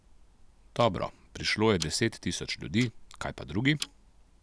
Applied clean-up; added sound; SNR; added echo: none; Tick-tock; 16 dB; none.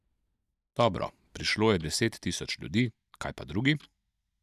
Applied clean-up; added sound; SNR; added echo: neural mask model DeepFilterNet 3.